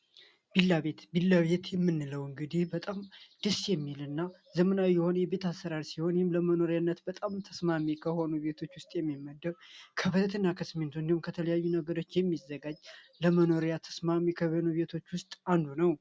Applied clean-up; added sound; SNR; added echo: none; none; none; none.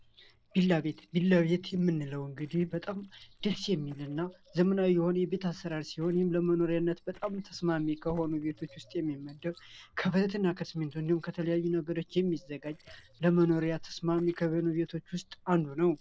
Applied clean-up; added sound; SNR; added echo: neural separator model SepFormer DNS4.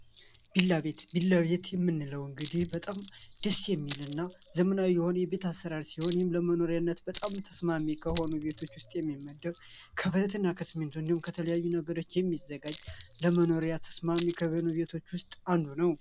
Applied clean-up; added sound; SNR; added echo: none; Chink, clink; 7 dB; none.